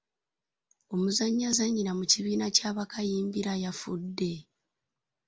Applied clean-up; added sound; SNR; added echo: none; none; none; none.